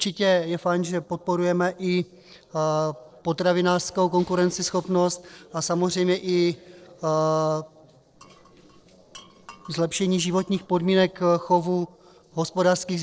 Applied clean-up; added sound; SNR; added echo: neural separator model SepFormer DNS4.